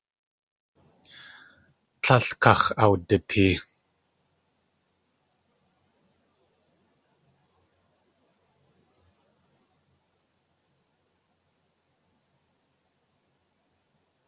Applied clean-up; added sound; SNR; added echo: none; none; none; none.